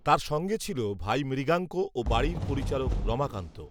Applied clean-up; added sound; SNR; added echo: none; Fireworks; 6 dB; none.